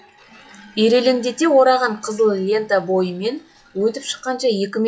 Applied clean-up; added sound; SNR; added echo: classical method log-MMSE.